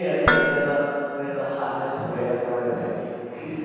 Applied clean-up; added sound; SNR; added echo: none; Dishes, pots, and pans; 2 dB; reverberation time 2.2 s.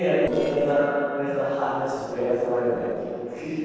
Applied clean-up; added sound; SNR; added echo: neural separator model SepFormer DNS4.